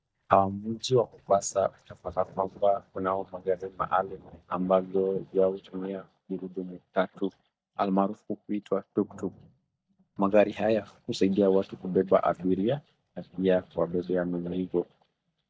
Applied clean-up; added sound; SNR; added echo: neural mask model DeepFilterNet 3.